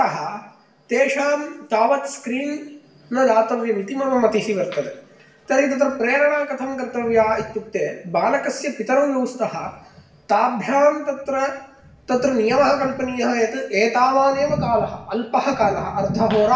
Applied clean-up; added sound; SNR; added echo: none; none; none; reverberation time 0.7 s.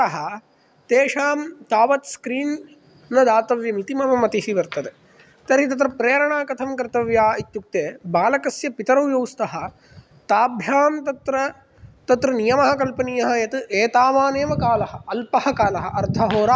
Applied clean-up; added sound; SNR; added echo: none; none; none; none.